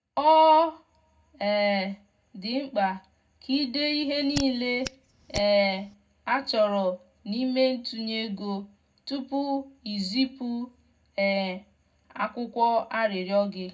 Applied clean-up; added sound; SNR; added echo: none; Hands; 13 dB; reverberation time 0.3 s.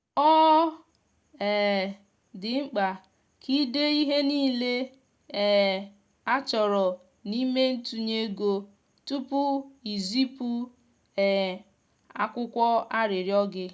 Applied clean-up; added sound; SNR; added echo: none; none; none; none.